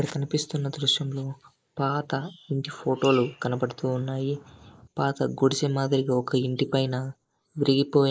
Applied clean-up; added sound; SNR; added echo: neural mask model Resemble Enhance denoiser.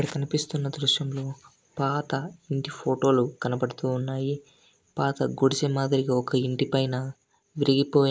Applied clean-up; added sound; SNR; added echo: none; none; none; none.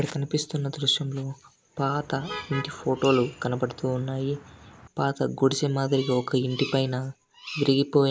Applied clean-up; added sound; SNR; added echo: none; Motor vehicle (road) + Bird vocalization, bird call, bird song; 17 dB; none.